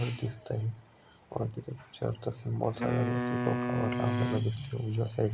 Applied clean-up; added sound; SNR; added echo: none; Wind instrument, woodwind instrument; 1 dB; none.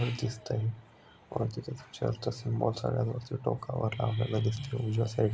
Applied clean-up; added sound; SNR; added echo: none; none; none; none.